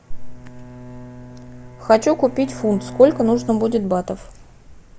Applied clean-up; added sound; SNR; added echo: none; Bowed string instrument; 17 dB; none.